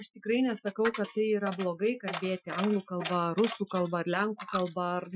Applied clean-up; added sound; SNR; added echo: classical method Wiener filter.